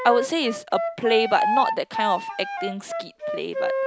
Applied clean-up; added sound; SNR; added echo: none; Wind instrument, woodwind instrument; 3 dB; none.